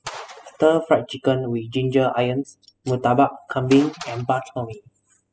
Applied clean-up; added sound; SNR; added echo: classical method spectral subtraction.